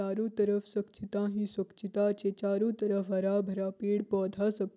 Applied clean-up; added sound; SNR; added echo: none; none; none; none.